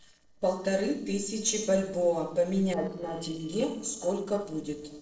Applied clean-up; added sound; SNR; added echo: neural separator model SepFormer DNS4.